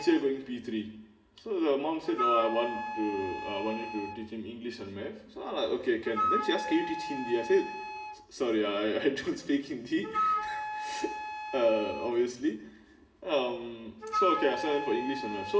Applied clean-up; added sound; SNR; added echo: none; Wind instrument, woodwind instrument; 5 dB; reverberation time 0.9 s.